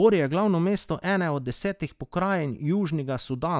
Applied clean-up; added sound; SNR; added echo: none; none; none; none.